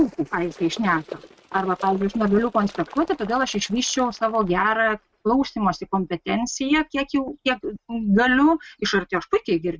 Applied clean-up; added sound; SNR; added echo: neural mask model RNNoise.